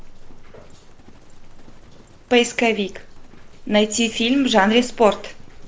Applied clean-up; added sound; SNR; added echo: none; Livestock, farm animals, working animals; 16 dB; none.